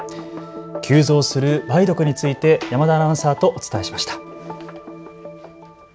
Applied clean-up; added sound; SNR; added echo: none; none; none; none.